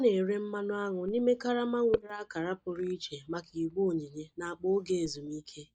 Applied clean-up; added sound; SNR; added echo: neural mask model DeepFilterNet 3.